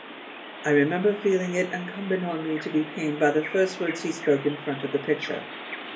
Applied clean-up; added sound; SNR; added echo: none; Bird vocalization, bird call, bird song; 12 dB; reverberation time 0.3 s.